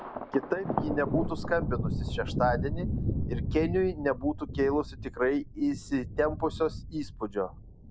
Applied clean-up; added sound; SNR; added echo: none; Thunder; 3 dB; none.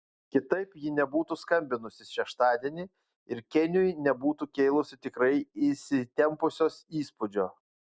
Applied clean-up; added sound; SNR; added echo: none; none; none; none.